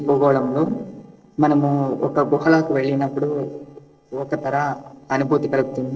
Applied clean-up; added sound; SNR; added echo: neural separator model SepFormer DNS4.